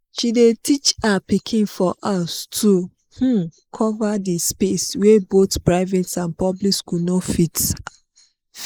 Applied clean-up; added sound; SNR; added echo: neural mask model Resemble Enhance denoiser.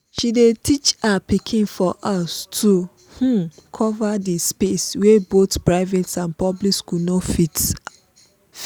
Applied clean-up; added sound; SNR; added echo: none; none; none; none.